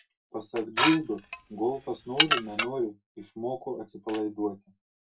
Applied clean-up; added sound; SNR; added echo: none; Dishes, pots, and pans / Glass; -2 dB; reverberation time 0.2 s.